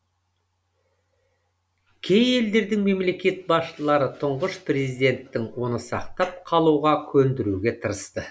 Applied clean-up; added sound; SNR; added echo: none; none; none; none.